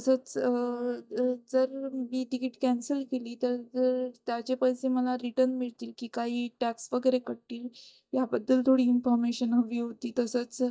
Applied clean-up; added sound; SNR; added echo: neural mask model DeepFilterNet 3.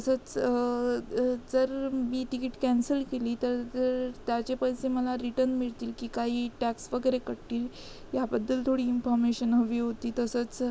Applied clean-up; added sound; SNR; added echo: none; none; none; none.